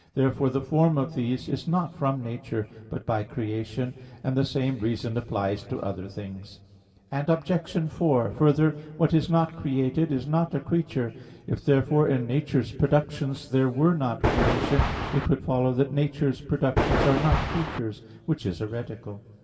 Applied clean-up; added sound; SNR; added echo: none; Thunder; -2 dB; reverberation time 2.8 s.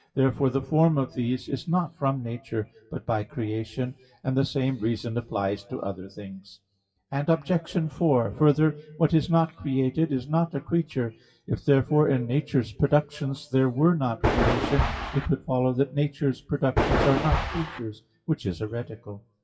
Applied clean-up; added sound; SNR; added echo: classical method WPE with log-MMSE.